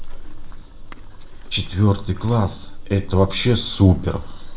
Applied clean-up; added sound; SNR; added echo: none; Livestock, farm animals, working animals; 8 dB; reverberation time 0.5 s.